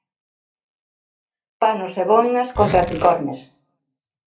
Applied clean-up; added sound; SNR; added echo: none; Zipper (clothing); 8 dB; reverberation time 0.3 s.